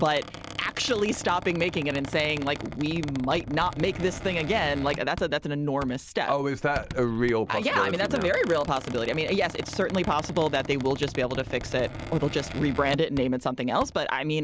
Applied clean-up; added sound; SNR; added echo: none; Squeak; 12 dB; none.